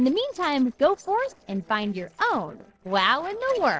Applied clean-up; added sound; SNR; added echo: neural separator model SepFormer DNS4.